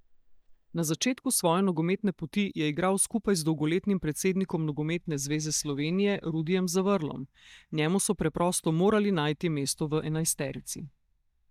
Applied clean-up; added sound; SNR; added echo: neural mask model DeepFilterNet 3.